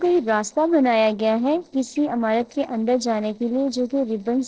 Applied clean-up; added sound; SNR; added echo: neural separator model SepFormer DNS4.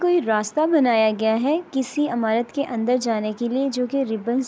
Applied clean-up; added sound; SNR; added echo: none; none; none; none.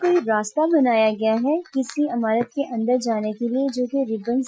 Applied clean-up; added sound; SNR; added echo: classical method Wiener filter.